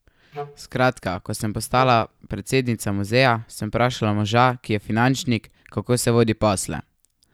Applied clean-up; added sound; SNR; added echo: none; Wind instrument, woodwind instrument; 14 dB; none.